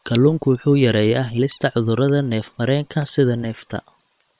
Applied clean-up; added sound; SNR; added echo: neural separator model SepFormer WHAM!.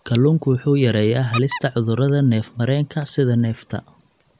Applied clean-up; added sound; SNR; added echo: none; Squeak; 16 dB; none.